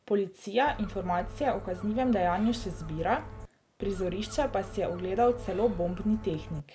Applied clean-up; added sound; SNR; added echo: none; Gull, seagull; 11 dB; none.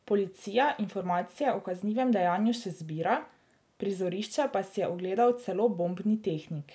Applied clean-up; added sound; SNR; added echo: none; none; none; none.